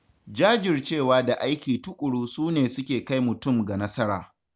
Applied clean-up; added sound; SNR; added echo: none; none; none; none.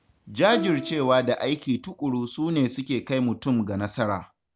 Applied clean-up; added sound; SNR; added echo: none; Plucked string instrument; 11 dB; none.